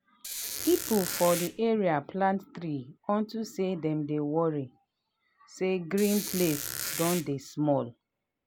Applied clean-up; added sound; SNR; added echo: none; Squeak; 6 dB; none.